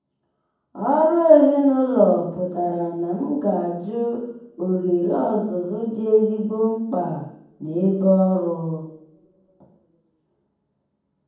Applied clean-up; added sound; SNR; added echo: none; none; none; reverberation time 1.2 s.